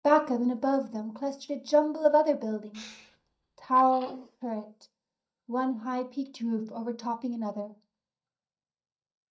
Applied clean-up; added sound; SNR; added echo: neural mask model DeepFilterNet 3.